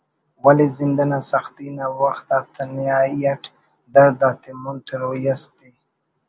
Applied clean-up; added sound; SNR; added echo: none; none; none; none.